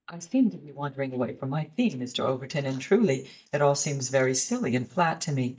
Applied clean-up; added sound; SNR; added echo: neural mask model DeepFilterNet 3.